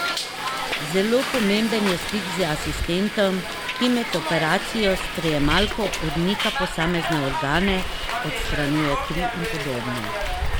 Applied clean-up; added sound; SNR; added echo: none; Hiss; 2 dB; none.